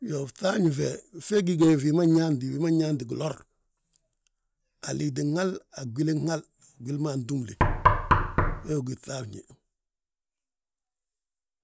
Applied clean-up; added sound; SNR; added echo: none; Knock; -5 dB; none.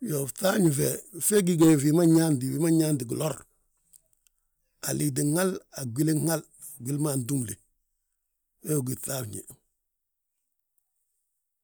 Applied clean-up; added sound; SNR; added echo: none; none; none; none.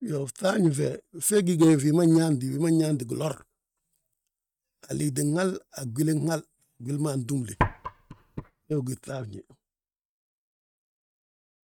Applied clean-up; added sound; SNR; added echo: neural mask model RNNoise.